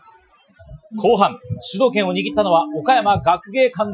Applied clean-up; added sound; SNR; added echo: classical method Wiener filter.